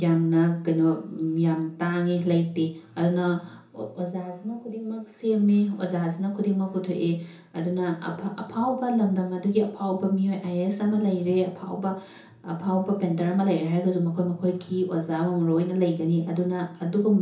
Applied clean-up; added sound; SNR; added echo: none; none; none; reverberation time 0.6 s.